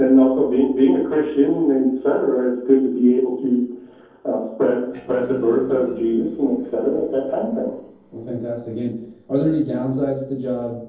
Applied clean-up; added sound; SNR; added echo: neural separator model SepFormer DNS4.